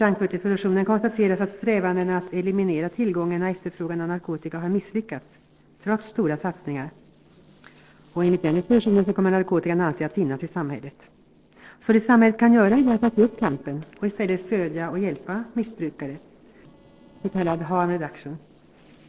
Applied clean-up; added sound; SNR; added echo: neural separator model SepFormer DNS4.